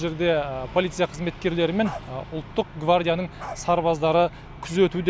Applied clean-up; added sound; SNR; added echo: none; Bark; 18 dB; none.